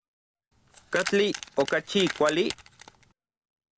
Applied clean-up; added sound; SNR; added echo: none; Keys jangling; 11 dB; none.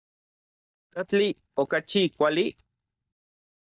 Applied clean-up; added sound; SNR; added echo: neural mask model DeepFilterNet 3.